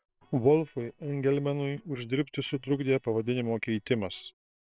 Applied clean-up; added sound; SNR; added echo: neural separator model SepFormer WHAM!.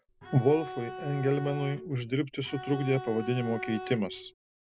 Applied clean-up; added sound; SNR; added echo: none; Bowed string instrument; 11 dB; none.